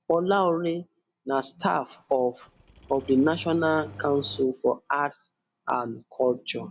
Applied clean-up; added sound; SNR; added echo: none; Engine starting; 18 dB; none.